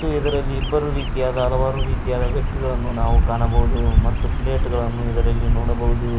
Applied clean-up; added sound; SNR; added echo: none; Bird vocalization, bird call, bird song; -5 dB; none.